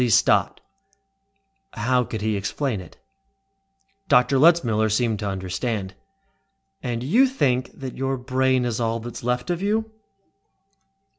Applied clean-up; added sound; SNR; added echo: none; none; none; none.